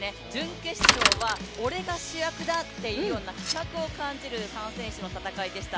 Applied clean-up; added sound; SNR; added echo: none; Bicycle; -2 dB; none.